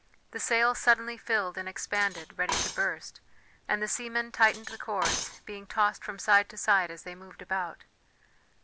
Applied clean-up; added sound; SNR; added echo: none; Cutlery, silverware; 8 dB; none.